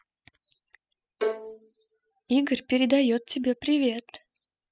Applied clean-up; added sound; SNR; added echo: classical method spectral subtraction.